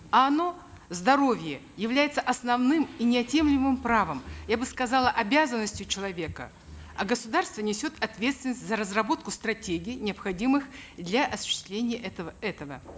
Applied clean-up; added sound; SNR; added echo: none; none; none; none.